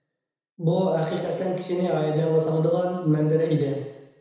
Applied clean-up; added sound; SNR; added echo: none; none; none; reverberation time 1.0 s.